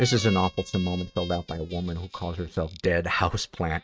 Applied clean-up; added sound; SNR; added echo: neural mask model RNNoise.